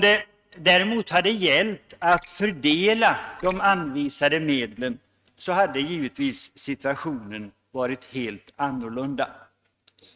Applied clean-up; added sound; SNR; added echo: neural mask model RNNoise.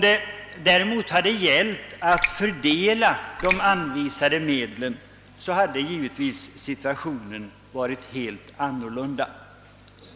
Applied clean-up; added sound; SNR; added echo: none; Raindrop; 5 dB; none.